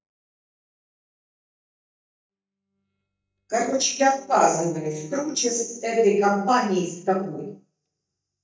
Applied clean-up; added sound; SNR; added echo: neural mask model DeepFilterNet 3.